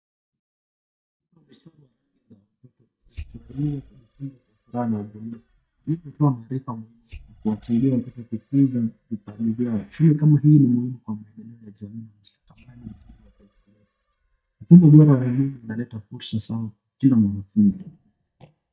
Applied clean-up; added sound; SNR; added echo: neural mask model DeepFilterNet 3.